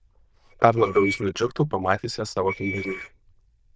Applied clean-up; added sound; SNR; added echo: neural diffusion model UNIVERSE++.